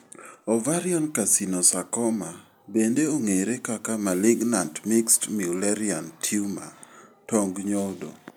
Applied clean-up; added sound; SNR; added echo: none; none; none; none.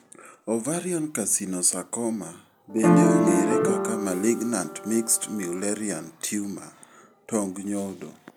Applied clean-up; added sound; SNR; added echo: none; Piano; -4 dB; none.